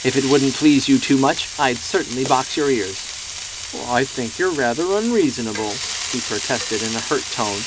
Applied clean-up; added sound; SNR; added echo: none; Frying (food); 8 dB; none.